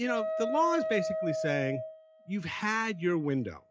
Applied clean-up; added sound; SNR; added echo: classical method log-MMSE.